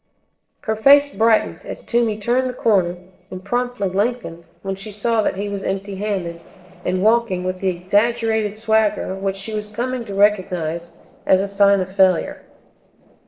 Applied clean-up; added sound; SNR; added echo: neural separator model SepFormer DNS4.